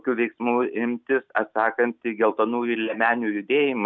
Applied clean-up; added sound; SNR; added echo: none; none; none; none.